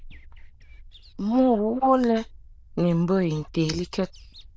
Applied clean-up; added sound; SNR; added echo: neural diffusion model UNIVERSE++.